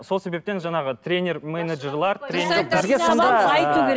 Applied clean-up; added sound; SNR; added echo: none; none; none; none.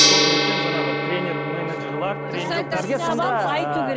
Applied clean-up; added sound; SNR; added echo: none; Gong; -3 dB; none.